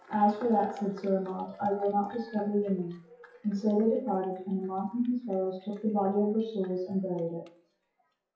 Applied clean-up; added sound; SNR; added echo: classical method WPE with log-MMSE.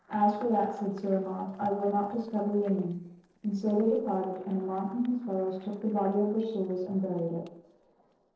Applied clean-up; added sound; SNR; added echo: neural separator model SepFormer DNS4.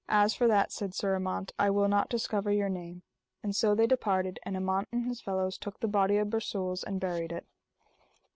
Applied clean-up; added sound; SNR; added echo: none; none; none; none.